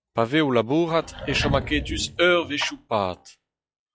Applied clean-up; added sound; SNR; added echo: classical method log-MMSE.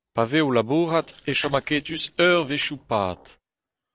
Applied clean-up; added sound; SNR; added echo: neural separator model SepFormer DNS4.